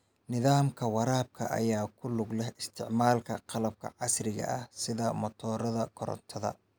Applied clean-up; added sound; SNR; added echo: none; none; none; none.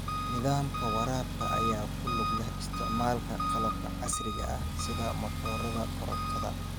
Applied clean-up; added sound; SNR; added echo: none; Engine; -3 dB; none.